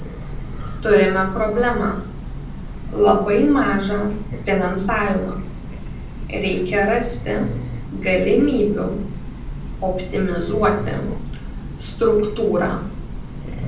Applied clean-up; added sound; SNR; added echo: none; Train; 7 dB; reverberation time 0.6 s.